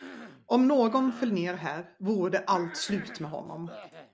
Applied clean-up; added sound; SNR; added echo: none; Cough; 19 dB; none.